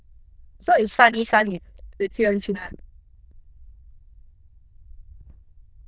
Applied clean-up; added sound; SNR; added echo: neural diffusion model UNIVERSE++.